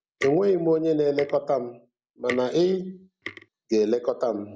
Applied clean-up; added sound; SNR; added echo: none; Tick; 17 dB; none.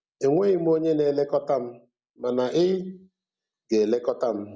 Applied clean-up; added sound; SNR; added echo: none; none; none; none.